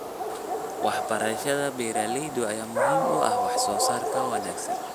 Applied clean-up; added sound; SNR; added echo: none; Dog; -2 dB; none.